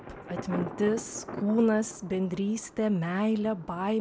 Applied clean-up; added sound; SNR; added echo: none; Thunder; 13 dB; none.